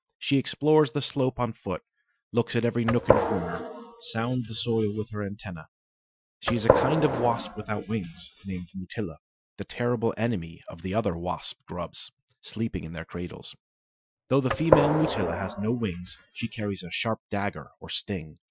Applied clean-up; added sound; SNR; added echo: classical method Wiener filter.